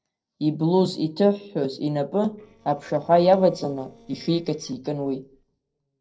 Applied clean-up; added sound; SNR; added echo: neural separator model SepFormer DNS4.